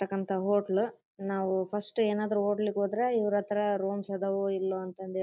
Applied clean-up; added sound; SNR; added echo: none; none; none; none.